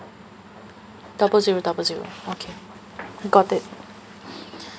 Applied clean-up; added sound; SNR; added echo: none; none; none; none.